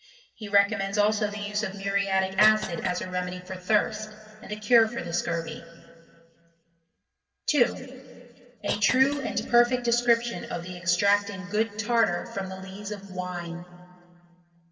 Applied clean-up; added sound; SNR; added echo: neural separator model SepFormer DNS4.